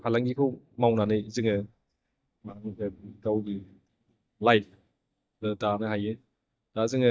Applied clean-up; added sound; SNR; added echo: neural mask model DeepFilterNet 3.